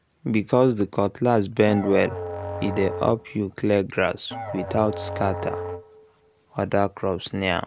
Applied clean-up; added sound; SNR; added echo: none; Musical instrument; 10 dB; none.